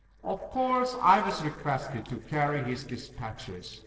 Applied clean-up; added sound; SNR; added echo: neural separator model SepFormer DNS4.